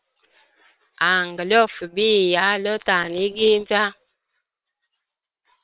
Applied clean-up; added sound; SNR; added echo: neural separator model SepFormer WHAM!.